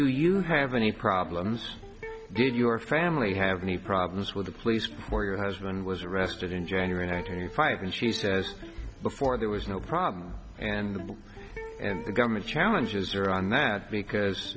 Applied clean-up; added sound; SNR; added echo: none; Electric guitar; 17 dB; none.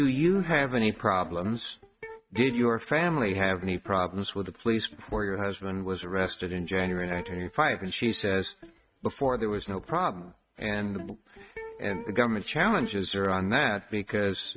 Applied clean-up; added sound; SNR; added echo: neural mask model RNNoise.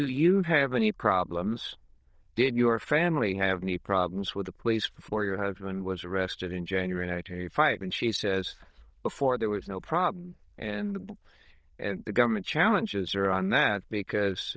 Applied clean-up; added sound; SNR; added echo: neural diffusion model UNIVERSE++.